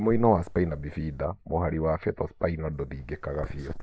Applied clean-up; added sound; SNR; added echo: neural mask model Resemble Enhance denoiser.